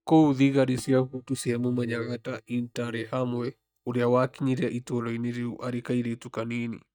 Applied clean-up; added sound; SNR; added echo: neural mask model DeepFilterNet 3.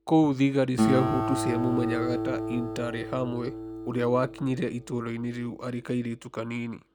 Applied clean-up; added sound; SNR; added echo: none; Acoustic guitar; 4 dB; none.